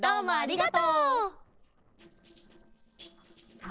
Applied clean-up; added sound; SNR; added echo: neural separator model SepFormer DNS4.